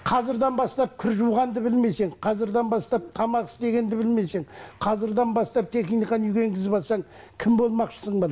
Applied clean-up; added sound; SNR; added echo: none; none; none; none.